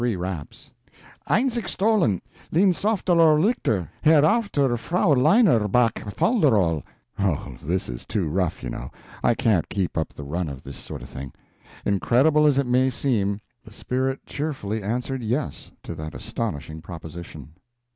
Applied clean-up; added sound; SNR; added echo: none; none; none; none.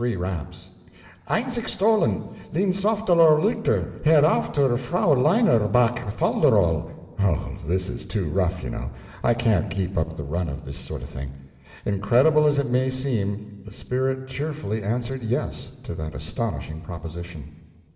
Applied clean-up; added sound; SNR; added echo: none; none; none; reverberation time 2.7 s.